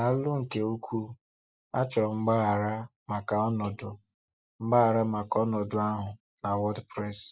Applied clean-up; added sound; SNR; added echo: neural mask model Resemble Enhance denoiser.